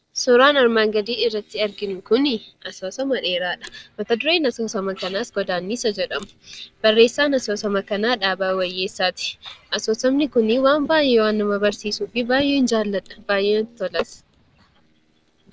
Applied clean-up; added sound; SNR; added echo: neural separator model SepFormer DNS4.